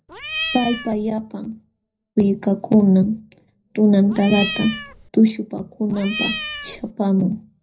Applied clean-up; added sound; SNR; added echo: none; Cat; 8 dB; reverberation time 0.4 s.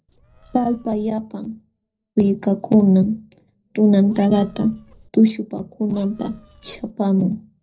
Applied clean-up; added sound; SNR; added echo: neural separator model SepFormer DNS4.